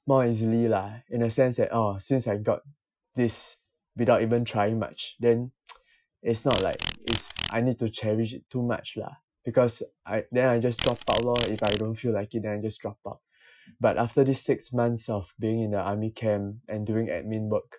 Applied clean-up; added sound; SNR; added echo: classical method Wiener filter.